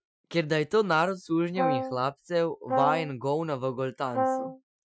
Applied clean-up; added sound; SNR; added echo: classical method Wiener filter.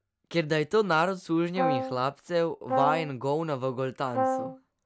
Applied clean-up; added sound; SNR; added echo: none; Brass instrument; 2 dB; none.